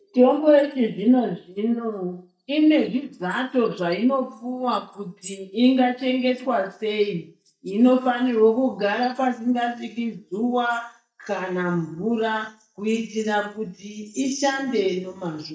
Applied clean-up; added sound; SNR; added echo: neural mask model DeepFilterNet 3.